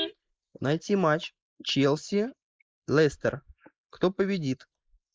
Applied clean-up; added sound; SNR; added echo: neural mask model Resemble Enhance denoiser.